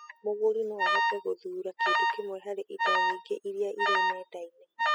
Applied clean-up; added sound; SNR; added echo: classical method spectral subtraction.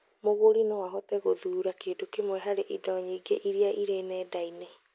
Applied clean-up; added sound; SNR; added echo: none; none; none; none.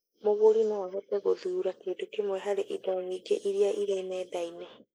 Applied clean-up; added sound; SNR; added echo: neural mask model Resemble Enhance denoiser.